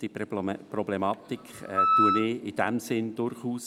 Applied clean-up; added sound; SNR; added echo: none; Wind instrument, woodwind instrument; -3 dB; none.